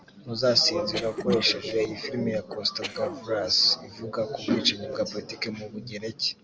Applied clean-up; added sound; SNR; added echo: none; Cough; 14 dB; none.